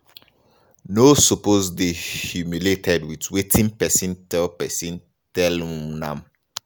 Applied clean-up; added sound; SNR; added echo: none; none; none; none.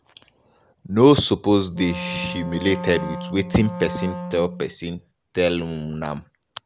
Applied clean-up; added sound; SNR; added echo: none; Wind instrument, woodwind instrument; 10 dB; none.